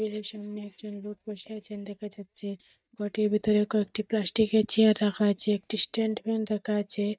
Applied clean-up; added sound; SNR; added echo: neural mask model DeepFilterNet 3.